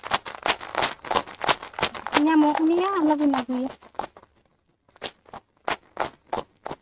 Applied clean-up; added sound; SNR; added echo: neural mask model RNNoise.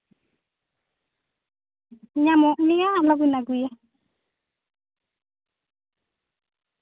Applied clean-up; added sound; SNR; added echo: none; none; none; none.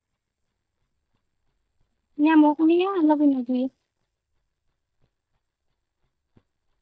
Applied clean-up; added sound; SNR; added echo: neural mask model DeepFilterNet 3.